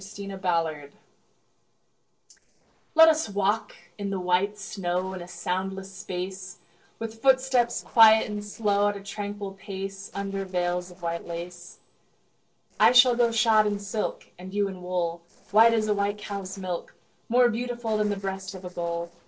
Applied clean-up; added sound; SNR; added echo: neural separator model SepFormer DNS4.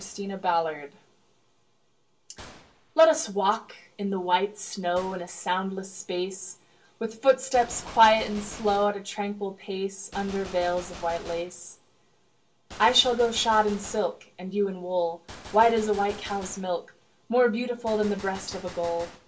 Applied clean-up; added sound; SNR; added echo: none; Gunshot, gunfire; 19 dB; reverberation time 0.2 s.